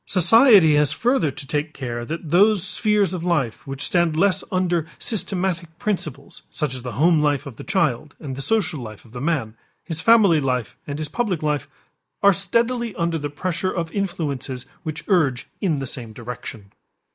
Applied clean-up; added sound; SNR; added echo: neural mask model Resemble Enhance denoiser.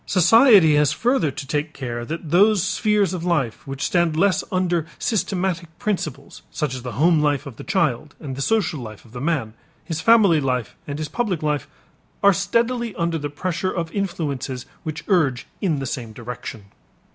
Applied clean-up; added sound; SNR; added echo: none; none; none; none.